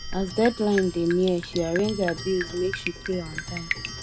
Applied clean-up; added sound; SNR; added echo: none; Clock + Drip; 9 dB; none.